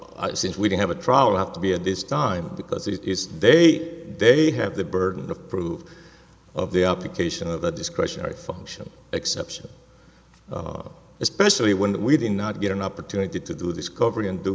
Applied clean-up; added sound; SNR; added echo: none; none; none; none.